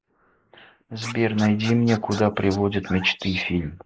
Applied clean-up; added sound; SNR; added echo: neural mask model Resemble Enhance denoiser.